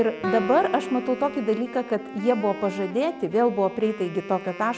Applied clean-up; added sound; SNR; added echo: none; Wind instrument, woodwind instrument + Guitar; 11 dB; none.